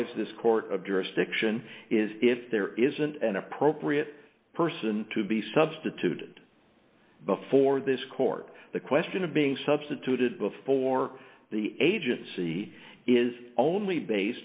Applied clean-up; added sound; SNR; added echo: none; none; none; none.